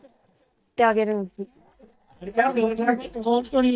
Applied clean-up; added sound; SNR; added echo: neural mask model DeepFilterNet 3.